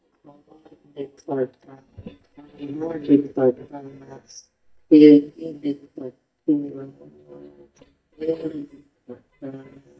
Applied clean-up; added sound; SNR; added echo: neural mask model DeepFilterNet 3.